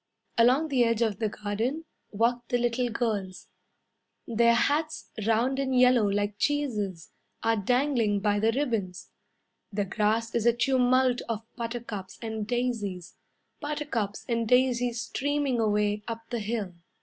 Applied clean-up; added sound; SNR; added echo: none; none; none; none.